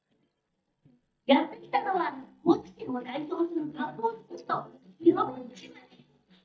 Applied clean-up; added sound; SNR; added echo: neural mask model DeepFilterNet 3.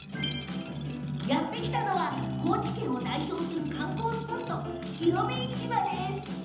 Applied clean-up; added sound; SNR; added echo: none; Liquid; 16 dB; reverberation time 0.9 s.